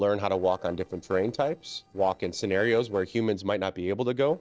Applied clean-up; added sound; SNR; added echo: neural separator model SepFormer DNS4.